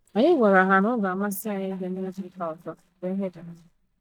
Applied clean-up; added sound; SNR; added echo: neural mask model DeepFilterNet 3.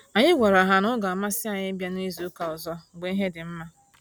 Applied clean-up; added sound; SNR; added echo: none; none; none; none.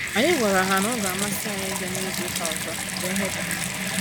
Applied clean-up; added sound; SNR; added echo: none; Bathtub (filling or washing) / Water tap, faucet; 1 dB; none.